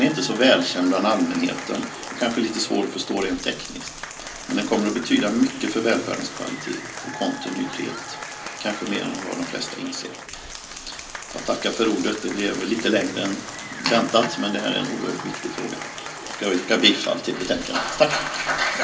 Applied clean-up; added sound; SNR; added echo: none; Applause / Crowd; 11 dB; reverberation time 0.3 s.